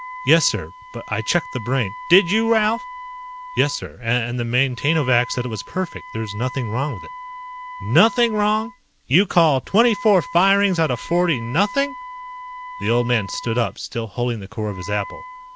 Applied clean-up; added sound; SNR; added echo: none; Wind instrument, woodwind instrument; 14 dB; none.